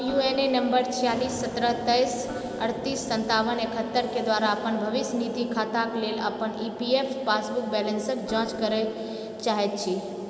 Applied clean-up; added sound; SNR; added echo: none; Organ; 16 dB; none.